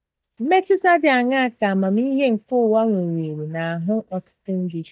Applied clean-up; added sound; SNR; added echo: neural mask model DeepFilterNet 3.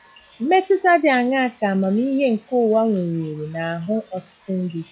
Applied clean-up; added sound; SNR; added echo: classical method log-MMSE.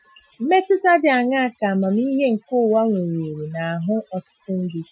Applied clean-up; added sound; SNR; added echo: classical method Wiener filter.